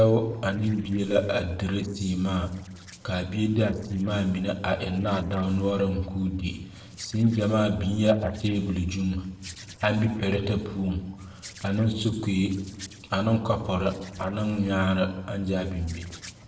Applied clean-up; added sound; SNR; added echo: neural separator model SepFormer DNS4.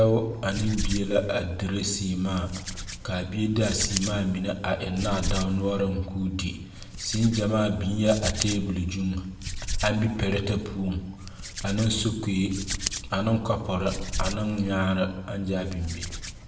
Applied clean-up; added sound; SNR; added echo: none; Hands; 8 dB; reverberation time 0.9 s.